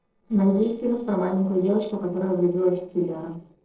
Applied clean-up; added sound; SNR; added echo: neural separator model SepFormer DNS4.